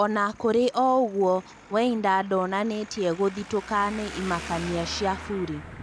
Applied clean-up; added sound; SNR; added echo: none; Traffic noise, roadway noise; 15 dB; none.